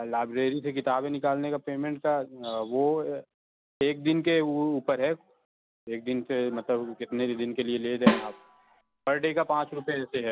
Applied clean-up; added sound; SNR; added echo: none; Snare drum; 1 dB; none.